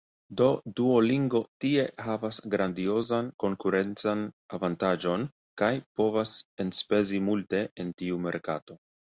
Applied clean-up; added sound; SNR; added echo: none; none; none; none.